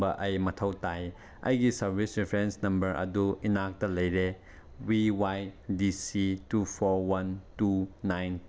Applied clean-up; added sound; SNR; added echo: none; none; none; none.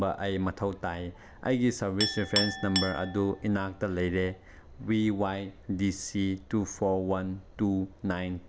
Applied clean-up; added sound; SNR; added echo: none; Chink, clink; 10 dB; none.